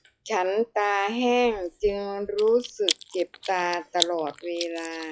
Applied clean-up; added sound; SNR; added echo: classical method log-MMSE.